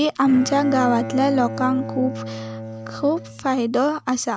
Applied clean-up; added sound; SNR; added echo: none; Bowed string instrument; 10 dB; none.